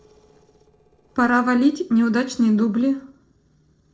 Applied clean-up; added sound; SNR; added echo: neural separator model SepFormer DNS4.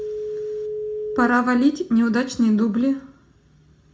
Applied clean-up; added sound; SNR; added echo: none; Telephone; 10 dB; reverberation time 0.3 s.